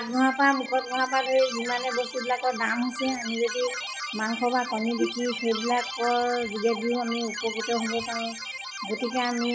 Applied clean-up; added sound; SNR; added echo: classical method log-MMSE.